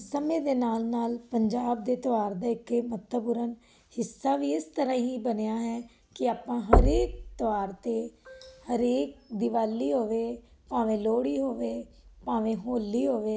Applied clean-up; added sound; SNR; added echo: none; Knock; -1 dB; none.